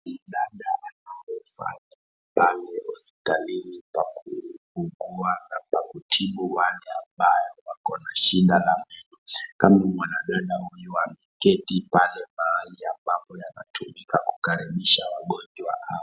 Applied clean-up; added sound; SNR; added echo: none; none; none; none.